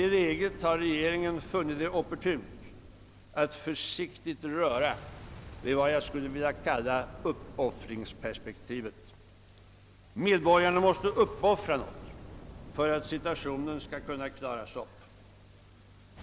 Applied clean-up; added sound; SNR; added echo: none; Boom; 17 dB; none.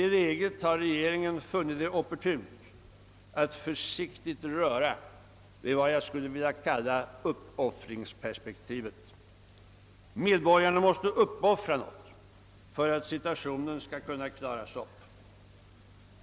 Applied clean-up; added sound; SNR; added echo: none; none; none; none.